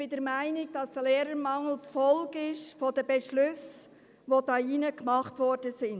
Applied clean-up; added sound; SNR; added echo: none; none; none; none.